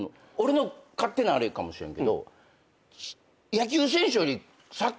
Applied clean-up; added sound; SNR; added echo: none; none; none; none.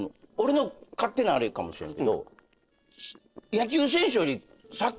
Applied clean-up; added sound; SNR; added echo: neural separator model SepFormer DNS4.